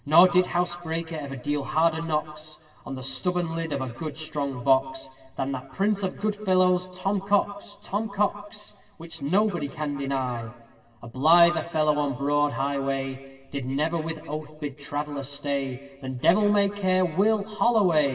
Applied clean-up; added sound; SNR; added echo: none; none; none; reverberation time 1.4 s.